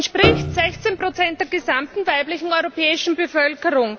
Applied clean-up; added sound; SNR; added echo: none; Piano; 5 dB; none.